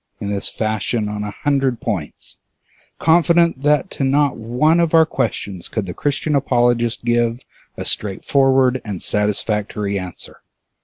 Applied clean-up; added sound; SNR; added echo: none; none; none; none.